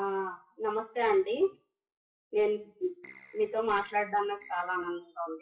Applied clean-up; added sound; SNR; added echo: classical method WPE with log-MMSE.